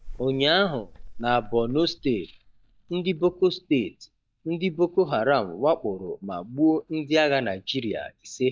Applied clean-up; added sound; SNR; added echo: neural mask model DeepFilterNet 3.